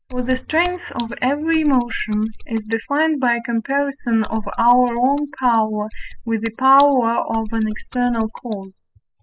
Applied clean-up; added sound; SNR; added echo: classical method spectral subtraction.